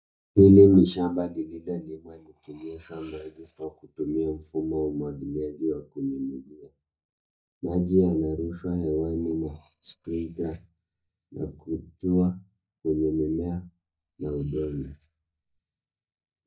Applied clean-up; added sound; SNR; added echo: neural mask model DeepFilterNet 3.